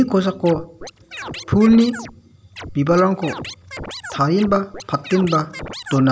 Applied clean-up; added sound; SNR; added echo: none; Scratching (performance technique); 15 dB; none.